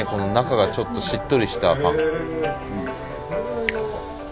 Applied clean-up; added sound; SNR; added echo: none; none; none; none.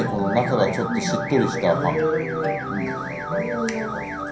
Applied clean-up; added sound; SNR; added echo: none; Alarm / Car; 10 dB; reverberation time 0.6 s.